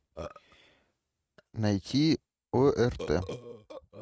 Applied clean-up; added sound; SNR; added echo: neural mask model RNNoise.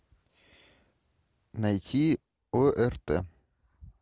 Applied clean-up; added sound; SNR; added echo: none; none; none; none.